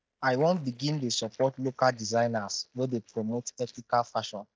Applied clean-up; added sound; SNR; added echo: neural mask model DeepFilterNet 3.